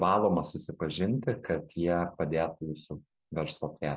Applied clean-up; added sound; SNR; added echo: none; none; none; none.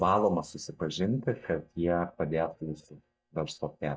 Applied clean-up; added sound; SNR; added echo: neural mask model DeepFilterNet 3.